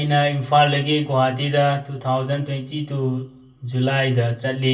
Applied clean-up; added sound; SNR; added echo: none; none; none; reverberation time 0.2 s.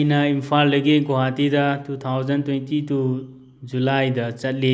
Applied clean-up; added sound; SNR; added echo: none; none; none; none.